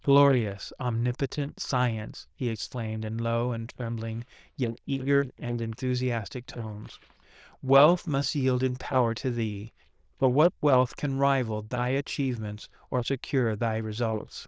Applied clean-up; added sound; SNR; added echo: neural diffusion model UNIVERSE++.